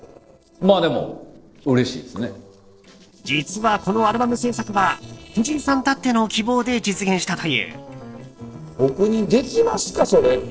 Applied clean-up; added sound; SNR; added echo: neural separator model SepFormer DNS4.